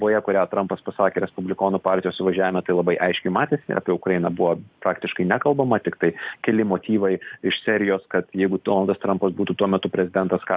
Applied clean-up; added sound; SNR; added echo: none; none; none; none.